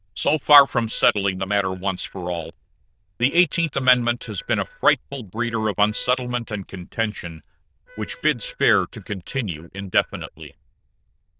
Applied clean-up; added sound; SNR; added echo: neural diffusion model UNIVERSE++.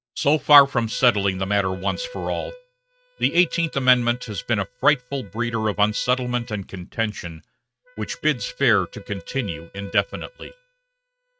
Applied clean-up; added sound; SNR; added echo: neural mask model RNNoise.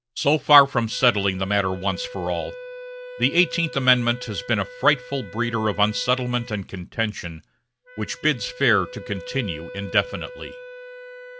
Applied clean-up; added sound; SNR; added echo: none; Wind instrument, woodwind instrument; 16 dB; none.